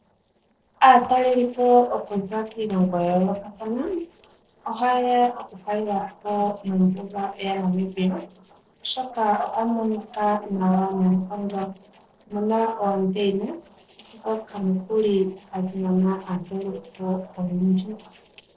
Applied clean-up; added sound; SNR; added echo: neural separator model SepFormer DNS4.